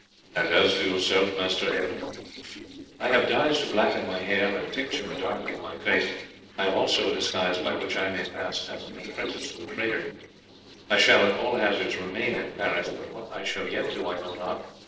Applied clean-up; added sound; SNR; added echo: neural separator model SepFormer DNS4.